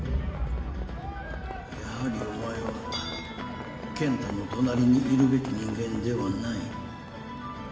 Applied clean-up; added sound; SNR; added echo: none; Livestock, farm animals, working animals; 13 dB; reverberation time 3.0 s.